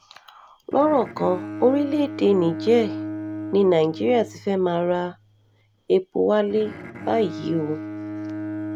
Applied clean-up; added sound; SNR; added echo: none; Bowed string instrument; 11 dB; none.